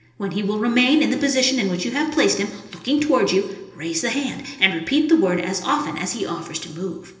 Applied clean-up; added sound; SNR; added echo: none; none; none; reverberation time 1.4 s.